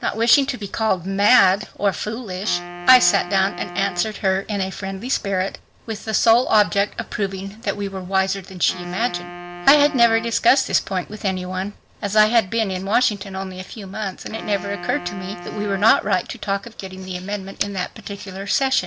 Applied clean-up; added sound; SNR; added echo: none; Wind instrument, woodwind instrument; 15 dB; none.